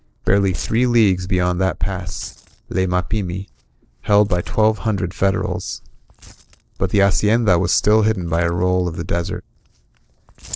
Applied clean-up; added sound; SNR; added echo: neural separator model SepFormer DNS4.